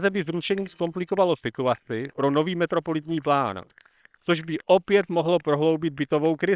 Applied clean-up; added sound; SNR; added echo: neural separator model SepFormer WHAM!.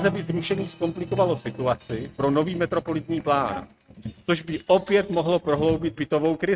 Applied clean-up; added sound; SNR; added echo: neural mask model RNNoise.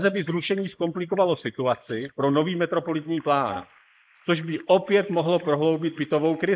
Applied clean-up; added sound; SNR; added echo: neural mask model Resemble Enhance denoiser.